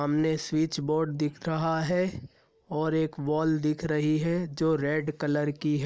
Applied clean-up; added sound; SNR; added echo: none; none; none; none.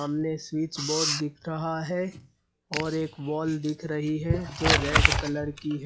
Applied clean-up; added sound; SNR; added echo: classical method log-MMSE.